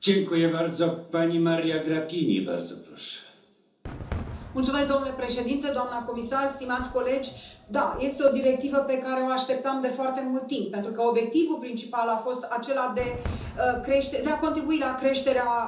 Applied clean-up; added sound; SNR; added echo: none; Fireworks; 17 dB; reverberation time 0.6 s.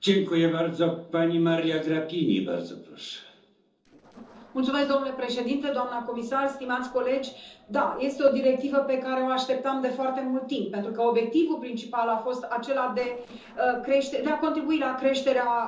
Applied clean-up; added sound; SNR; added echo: neural separator model SepFormer DNS4.